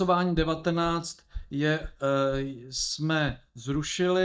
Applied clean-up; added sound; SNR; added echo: neural mask model DeepFilterNet 3.